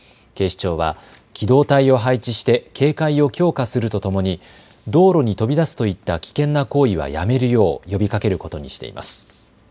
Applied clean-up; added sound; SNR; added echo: none; none; none; none.